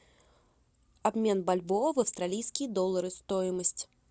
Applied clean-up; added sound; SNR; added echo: none; none; none; none.